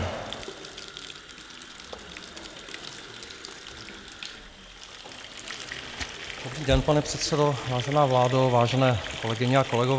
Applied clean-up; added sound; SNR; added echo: none; Water tap, faucet; 12 dB; none.